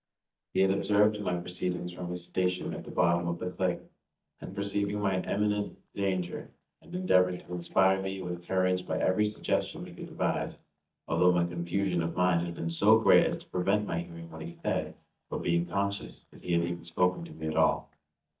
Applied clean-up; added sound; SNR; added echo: neural mask model DeepFilterNet 3.